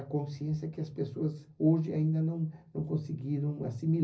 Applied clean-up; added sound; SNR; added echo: none; none; none; reverberation time 0.4 s.